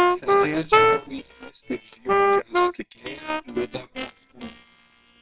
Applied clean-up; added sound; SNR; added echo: neural separator model SepFormer WHAMR!.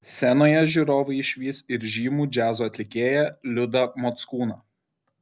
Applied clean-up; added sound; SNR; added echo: none; none; none; none.